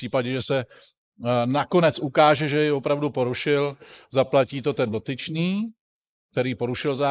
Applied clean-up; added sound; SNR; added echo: neural mask model Resemble Enhance denoiser.